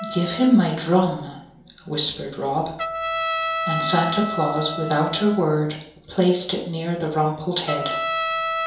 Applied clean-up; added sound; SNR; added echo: none; Trumpet; 7 dB; reverberation time 2.8 s.